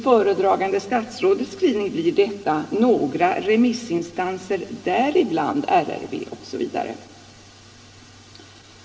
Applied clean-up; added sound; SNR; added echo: none; none; none; reverberation time 1.7 s.